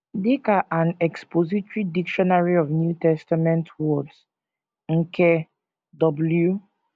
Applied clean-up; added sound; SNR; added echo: none; none; none; none.